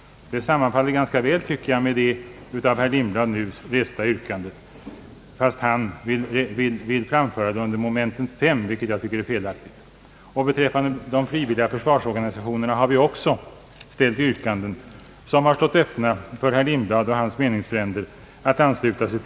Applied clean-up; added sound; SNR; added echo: none; none; none; none.